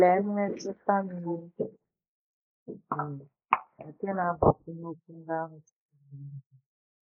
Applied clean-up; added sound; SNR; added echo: neural mask model Resemble Enhance denoiser.